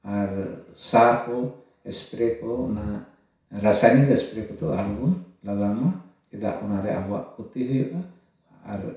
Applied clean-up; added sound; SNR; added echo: none; none; none; reverberation time 0.6 s.